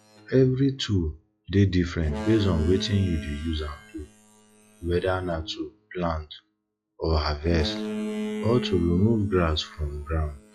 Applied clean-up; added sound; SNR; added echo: classical method log-MMSE.